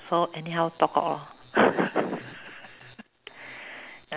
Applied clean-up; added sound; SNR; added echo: none; none; none; none.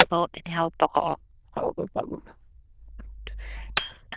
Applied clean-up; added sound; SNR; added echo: neural diffusion model UNIVERSE++.